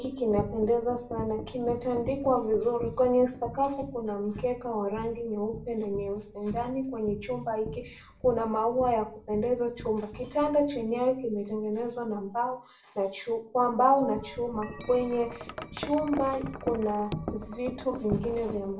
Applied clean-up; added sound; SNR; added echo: none; Wind chime; 13 dB; reverberation time 0.3 s.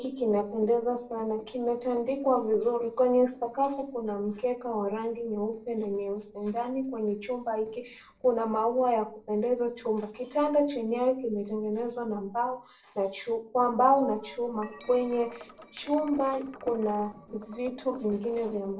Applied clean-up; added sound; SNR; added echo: neural separator model SepFormer DNS4.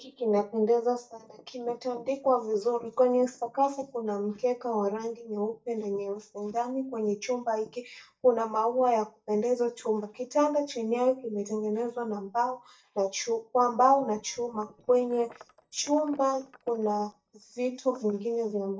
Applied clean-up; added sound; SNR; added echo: neural mask model DeepFilterNet 3.